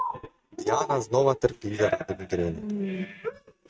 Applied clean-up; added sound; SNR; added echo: neural mask model RNNoise.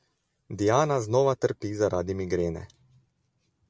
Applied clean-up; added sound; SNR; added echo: none; none; none; none.